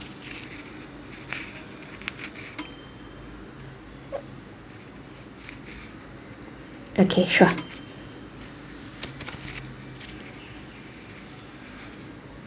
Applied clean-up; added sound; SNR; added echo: none; Microwave oven / Bell; 13 dB; none.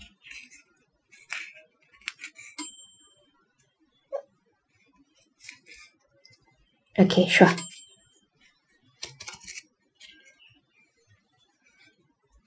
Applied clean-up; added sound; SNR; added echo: classical method Wiener filter.